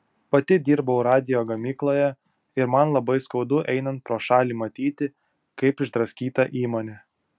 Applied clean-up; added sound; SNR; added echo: none; none; none; none.